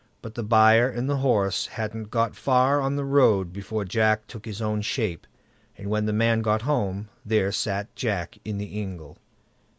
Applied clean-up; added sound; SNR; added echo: none; none; none; none.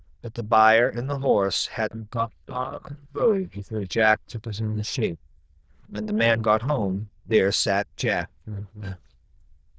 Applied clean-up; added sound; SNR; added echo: neural diffusion model UNIVERSE++.